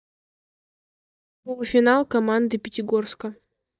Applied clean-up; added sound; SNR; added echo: neural mask model DeepFilterNet 3.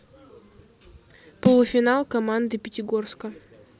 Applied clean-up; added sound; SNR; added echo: none; Snare drum; 7 dB; none.